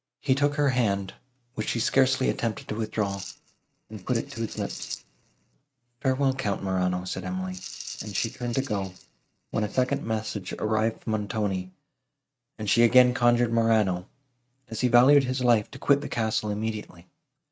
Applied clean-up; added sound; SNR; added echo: neural mask model RNNoise.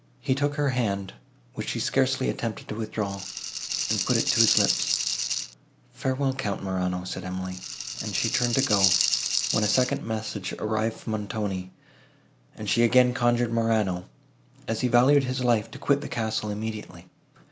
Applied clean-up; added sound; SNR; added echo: none; Rattle (instrument); 1 dB; none.